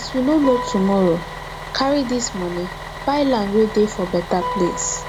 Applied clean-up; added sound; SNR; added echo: none; Bus + Guitar; 9 dB; none.